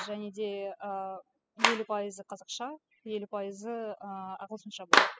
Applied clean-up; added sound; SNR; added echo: classical method spectral subtraction.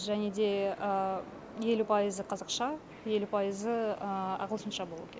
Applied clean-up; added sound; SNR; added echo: none; none; none; none.